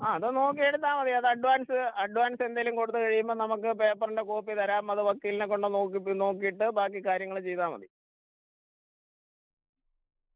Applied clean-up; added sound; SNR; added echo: neural mask model Resemble Enhance denoiser.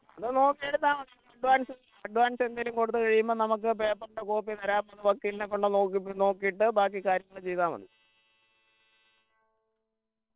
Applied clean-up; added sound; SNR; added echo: neural separator model SepFormer WHAM!.